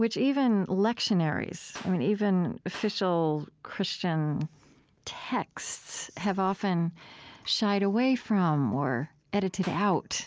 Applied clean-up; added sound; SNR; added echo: none; Clapping; 18 dB; none.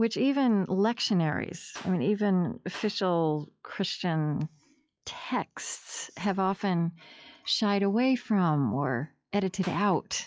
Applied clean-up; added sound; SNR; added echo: classical method log-MMSE.